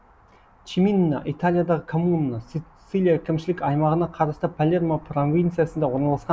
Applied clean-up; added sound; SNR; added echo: none; none; none; none.